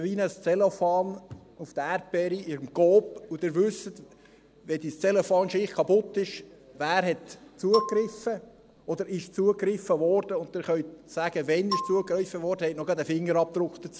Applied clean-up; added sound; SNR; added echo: none; Marimba, xylophone; 10 dB; none.